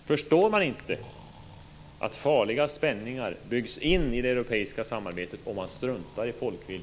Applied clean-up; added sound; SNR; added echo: none; Breathing; 13 dB; none.